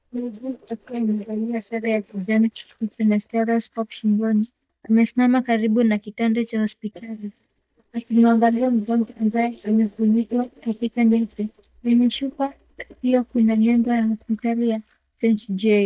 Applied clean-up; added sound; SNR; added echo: neural mask model DeepFilterNet 3.